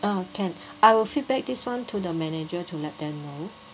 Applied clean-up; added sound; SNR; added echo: none; none; none; none.